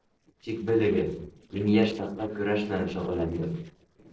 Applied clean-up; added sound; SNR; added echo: neural separator model SepFormer DNS4.